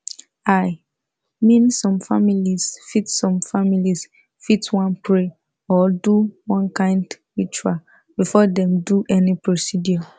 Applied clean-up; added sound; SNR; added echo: none; none; none; none.